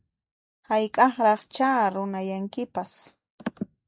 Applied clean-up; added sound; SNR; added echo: none; none; none; none.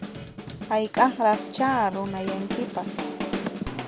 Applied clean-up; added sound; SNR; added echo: none; Drum kit; 7 dB; none.